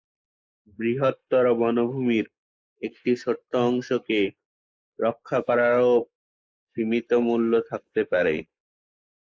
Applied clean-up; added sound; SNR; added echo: neural mask model Resemble Enhance denoiser.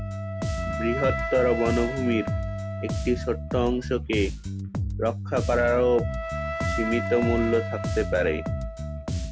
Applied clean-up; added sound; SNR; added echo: none; Bass guitar + Wind instrument, woodwind instrument; 2 dB; none.